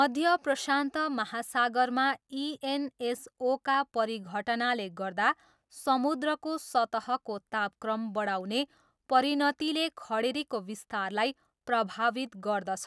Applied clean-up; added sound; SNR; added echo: none; none; none; none.